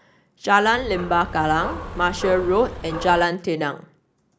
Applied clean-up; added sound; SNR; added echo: none; Dog; 10 dB; none.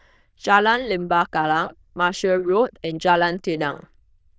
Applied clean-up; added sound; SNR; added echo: neural diffusion model UNIVERSE++.